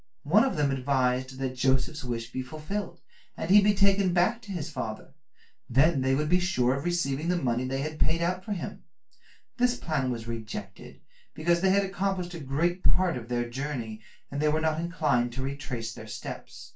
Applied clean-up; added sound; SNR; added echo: none; none; none; reverberation time 0.2 s.